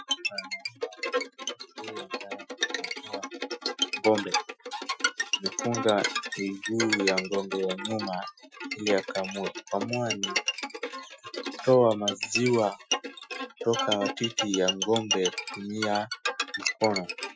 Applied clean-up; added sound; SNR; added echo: classical method Wiener filter.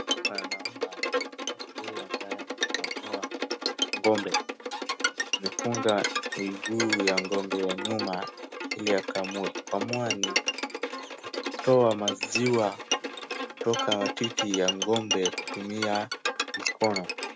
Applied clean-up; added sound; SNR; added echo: none; Bowed string instrument; 1 dB; none.